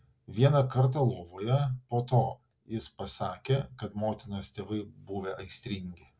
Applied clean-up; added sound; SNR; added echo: none; none; none; none.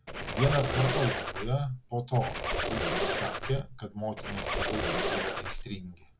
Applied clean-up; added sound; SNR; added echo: none; Squeak; 0 dB; none.